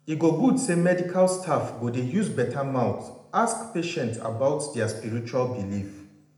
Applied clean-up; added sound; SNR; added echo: none; none; none; reverberation time 0.8 s.